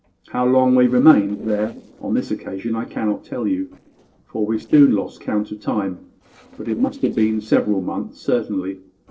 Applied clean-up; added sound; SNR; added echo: neural separator model SepFormer DNS4.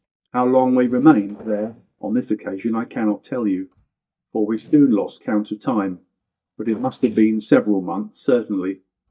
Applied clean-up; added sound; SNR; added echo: neural mask model DeepFilterNet 3.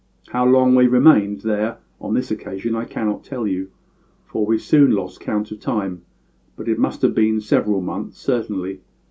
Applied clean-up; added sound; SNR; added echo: none; none; none; none.